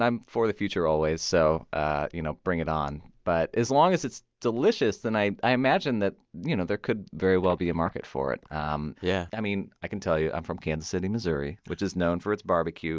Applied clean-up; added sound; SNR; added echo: neural mask model DeepFilterNet 3.